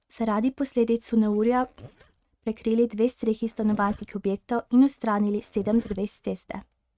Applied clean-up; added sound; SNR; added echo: neural mask model RNNoise.